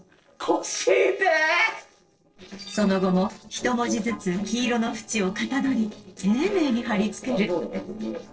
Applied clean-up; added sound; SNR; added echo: neural separator model SepFormer DNS4.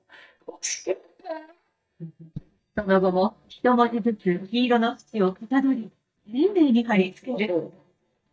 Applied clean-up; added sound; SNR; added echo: neural mask model DeepFilterNet 3.